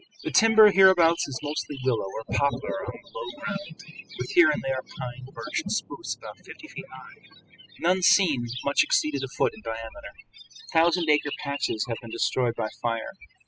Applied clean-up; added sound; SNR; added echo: classical method spectral subtraction.